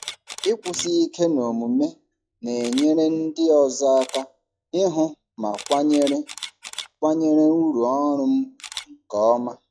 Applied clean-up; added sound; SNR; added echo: classical method log-MMSE.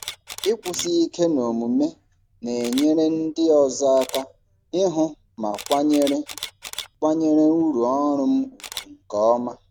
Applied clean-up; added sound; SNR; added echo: none; Camera; 18 dB; none.